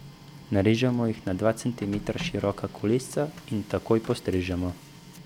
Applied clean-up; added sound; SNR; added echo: none; Printer; 16 dB; none.